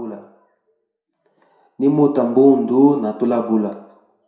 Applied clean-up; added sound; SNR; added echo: none; none; none; reverberation time 0.6 s.